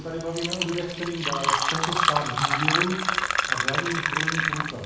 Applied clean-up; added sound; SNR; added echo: none; Fill (with liquid); -5 dB; reverberation time 0.9 s.